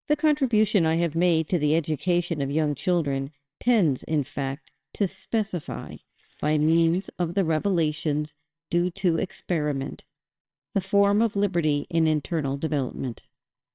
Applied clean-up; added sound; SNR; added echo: neural separator model SepFormer WHAMR!.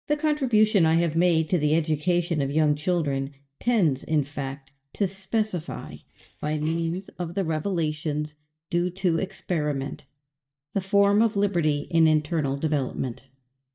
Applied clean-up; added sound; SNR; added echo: neural mask model DeepFilterNet 3.